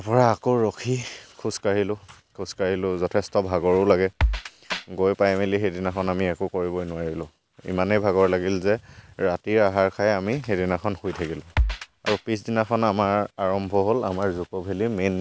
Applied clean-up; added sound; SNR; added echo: none; Drum kit; 3 dB; none.